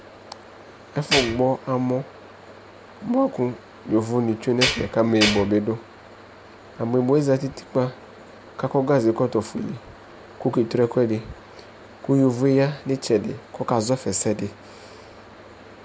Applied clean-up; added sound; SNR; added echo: none; Tools; 0 dB; none.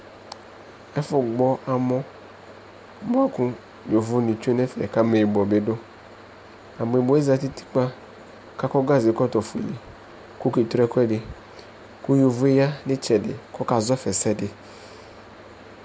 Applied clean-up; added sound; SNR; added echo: none; none; none; none.